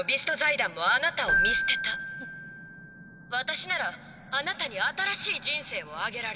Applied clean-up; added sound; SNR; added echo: none; Keyboard (musical); 4 dB; none.